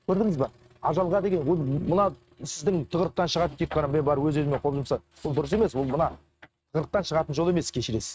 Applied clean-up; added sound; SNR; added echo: neural mask model RNNoise.